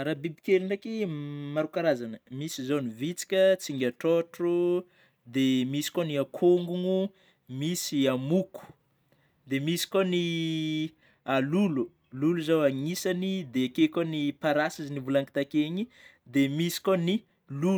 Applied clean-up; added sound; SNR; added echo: none; none; none; none.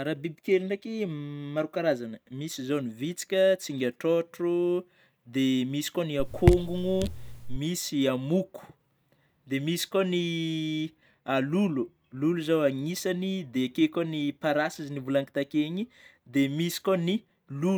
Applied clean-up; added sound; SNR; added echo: none; Raindrop / Drip; -1 dB; none.